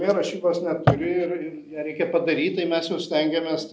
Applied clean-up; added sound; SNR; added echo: none; none; none; none.